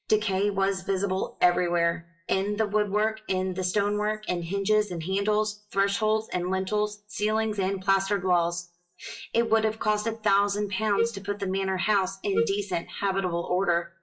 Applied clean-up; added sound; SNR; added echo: classical method WPE with log-MMSE.